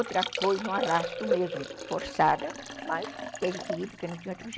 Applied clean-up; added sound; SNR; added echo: none; Liquid; 5 dB; none.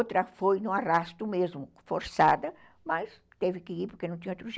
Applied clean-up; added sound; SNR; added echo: none; none; none; none.